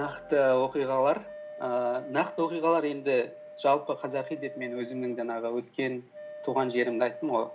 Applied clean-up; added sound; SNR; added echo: none; Wind instrument, woodwind instrument; 15 dB; none.